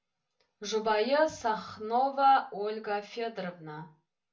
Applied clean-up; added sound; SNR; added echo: none; none; none; reverberation time 0.3 s.